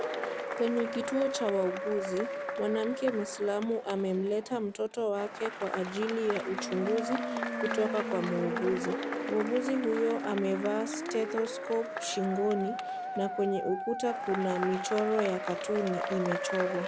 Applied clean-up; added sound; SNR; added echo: none; Musical instrument + Applause / Crowd / Cheering; 4 dB; none.